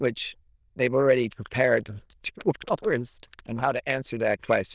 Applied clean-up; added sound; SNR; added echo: neural diffusion model UNIVERSE++.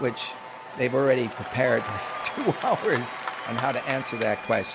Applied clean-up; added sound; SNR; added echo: none; Applause / Crowd / Cheering; 8 dB; none.